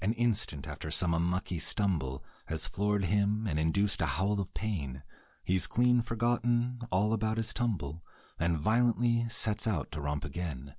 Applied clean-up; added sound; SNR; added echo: none; none; none; none.